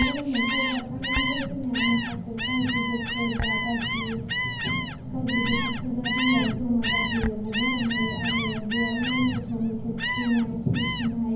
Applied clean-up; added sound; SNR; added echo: none; Gull, seagull; 3 dB; reverberation time 0.9 s.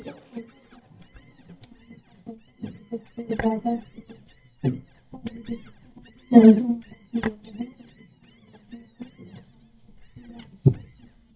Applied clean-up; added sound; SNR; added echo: neural mask model DeepFilterNet 3.